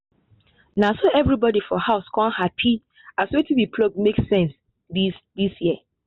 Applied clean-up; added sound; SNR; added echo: none; none; none; none.